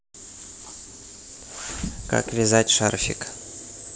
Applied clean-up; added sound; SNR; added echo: none; none; none; none.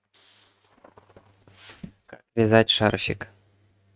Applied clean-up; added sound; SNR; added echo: neural mask model RNNoise.